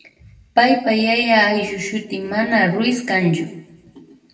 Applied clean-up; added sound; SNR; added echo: none; none; none; reverberation time 0.6 s.